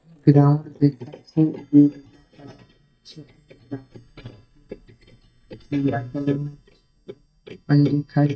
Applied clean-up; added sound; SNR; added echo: neural mask model DeepFilterNet 3.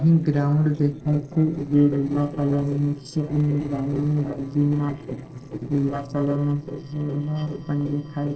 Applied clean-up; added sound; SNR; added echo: neural separator model SepFormer DNS4.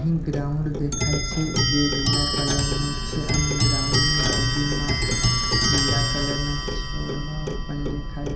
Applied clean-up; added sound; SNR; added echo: none; Clock; -4 dB; reverberation time 0.7 s.